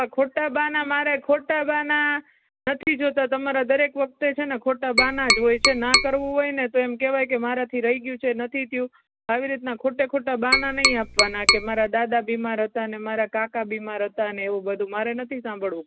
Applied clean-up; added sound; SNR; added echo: none; Tap; -2 dB; none.